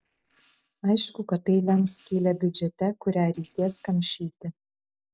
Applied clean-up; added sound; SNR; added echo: neural separator model SepFormer DNS4.